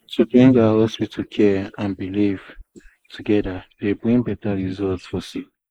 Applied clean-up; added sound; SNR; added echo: neural mask model Resemble Enhance denoiser.